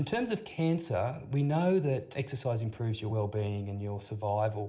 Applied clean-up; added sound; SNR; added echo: none; none; none; reverberation time 0.3 s.